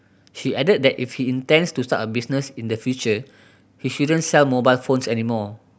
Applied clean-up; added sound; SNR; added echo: none; none; none; none.